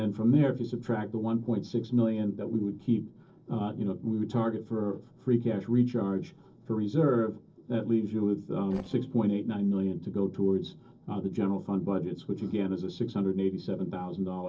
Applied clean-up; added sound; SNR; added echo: neural separator model SepFormer DNS4.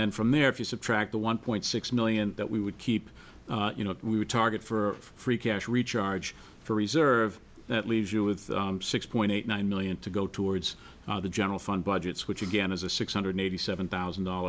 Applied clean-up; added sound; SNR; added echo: none; none; none; none.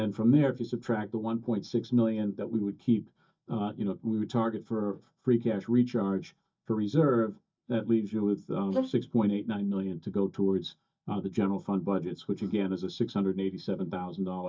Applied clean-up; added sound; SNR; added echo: neural mask model DeepFilterNet 3.